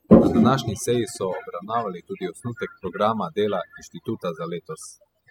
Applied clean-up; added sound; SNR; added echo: classical method spectral subtraction.